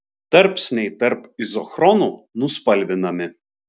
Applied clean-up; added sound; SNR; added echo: none; none; none; none.